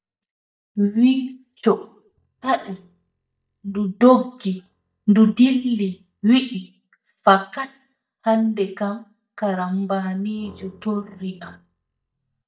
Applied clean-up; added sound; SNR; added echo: neural mask model DeepFilterNet 3.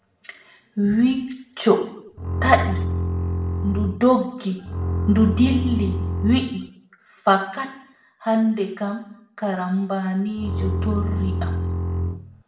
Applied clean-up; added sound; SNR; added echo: none; Bowed string instrument; 1 dB; reverberation time 0.7 s.